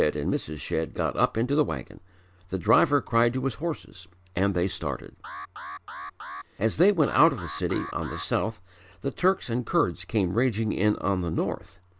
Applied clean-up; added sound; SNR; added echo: none; Alarm; 13 dB; none.